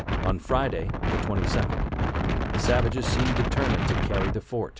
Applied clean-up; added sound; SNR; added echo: none; Wind; -3 dB; none.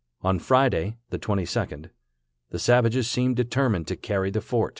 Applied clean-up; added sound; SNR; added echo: none; none; none; none.